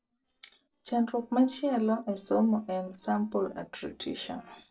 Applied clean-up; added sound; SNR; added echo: neural separator model SepFormer DNS4.